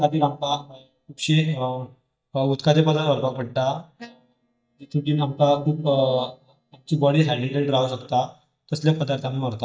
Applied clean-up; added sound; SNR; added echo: neural mask model DeepFilterNet 3.